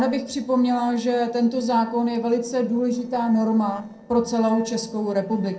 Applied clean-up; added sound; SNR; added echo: neural separator model SepFormer DNS4.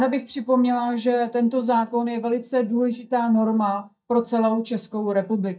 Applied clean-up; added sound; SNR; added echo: neural mask model DeepFilterNet 3.